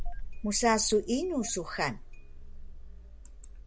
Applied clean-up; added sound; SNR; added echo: none; Engine starting; 7 dB; none.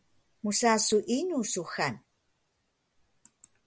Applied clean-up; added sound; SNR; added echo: none; none; none; none.